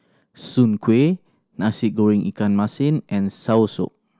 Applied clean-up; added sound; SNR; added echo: none; none; none; none.